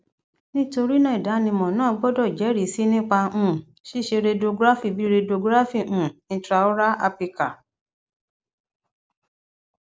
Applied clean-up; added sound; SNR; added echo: none; none; none; none.